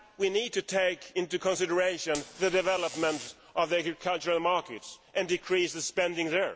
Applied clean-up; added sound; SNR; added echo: none; Buzz; 14 dB; none.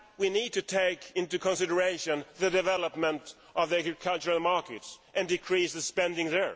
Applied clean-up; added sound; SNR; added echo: none; none; none; none.